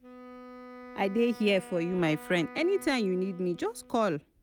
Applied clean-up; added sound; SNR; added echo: none; Wind instrument, woodwind instrument; 17 dB; none.